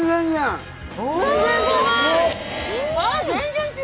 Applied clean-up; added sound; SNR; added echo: none; none; none; none.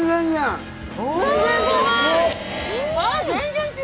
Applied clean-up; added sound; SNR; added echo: none; Sawing / Engine + Bowed string instrument; 19 dB; none.